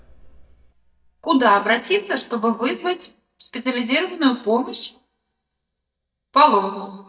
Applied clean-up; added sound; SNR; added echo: neural mask model DeepFilterNet 3.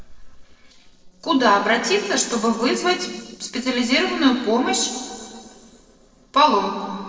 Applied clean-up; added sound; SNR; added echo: neural separator model SepFormer DNS4.